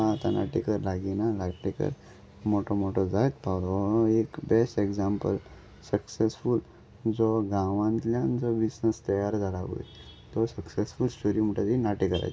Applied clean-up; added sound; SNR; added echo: none; none; none; none.